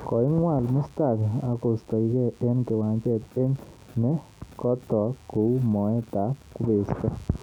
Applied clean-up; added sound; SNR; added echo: none; none; none; none.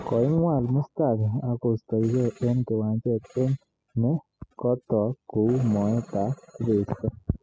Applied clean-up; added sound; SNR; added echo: classical method spectral subtraction.